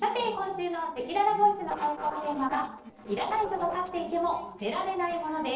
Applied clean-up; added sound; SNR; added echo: neural separator model SepFormer DNS4.